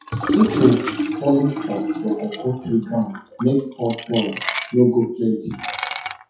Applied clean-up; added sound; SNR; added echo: classical method WPE with log-MMSE.